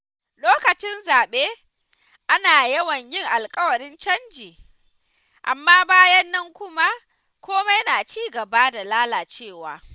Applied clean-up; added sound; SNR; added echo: none; none; none; none.